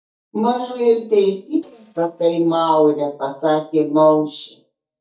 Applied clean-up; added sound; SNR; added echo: neural mask model DeepFilterNet 3.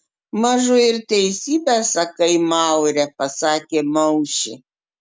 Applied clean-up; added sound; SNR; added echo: none; none; none; none.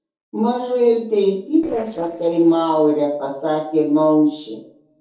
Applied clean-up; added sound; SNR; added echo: neural separator model SepFormer DNS4.